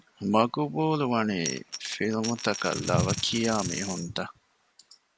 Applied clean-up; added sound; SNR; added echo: none; Coin (dropping); 9 dB; none.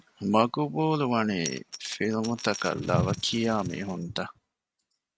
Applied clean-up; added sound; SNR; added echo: neural mask model RNNoise.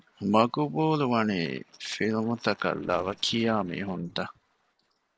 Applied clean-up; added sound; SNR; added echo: neural separator model SepFormer DNS4.